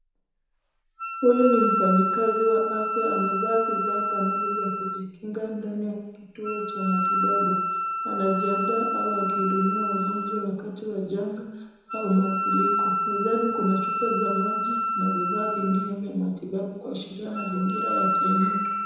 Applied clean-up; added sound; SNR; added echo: none; Wind instrument, woodwind instrument; 1 dB; reverberation time 1.0 s.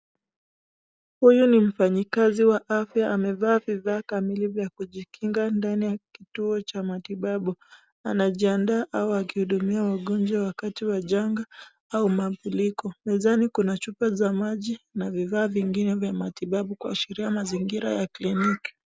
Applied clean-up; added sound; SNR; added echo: none; none; none; none.